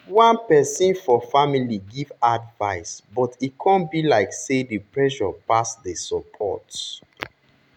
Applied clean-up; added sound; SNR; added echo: none; none; none; none.